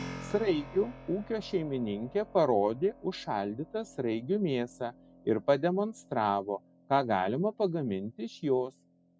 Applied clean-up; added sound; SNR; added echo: none; Keyboard (musical); 19 dB; none.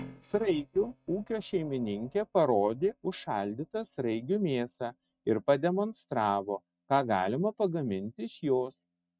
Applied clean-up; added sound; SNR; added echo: neural mask model RNNoise.